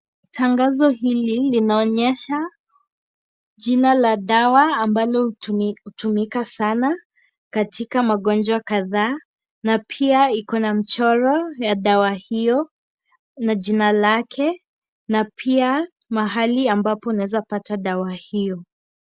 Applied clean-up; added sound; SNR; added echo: none; none; none; none.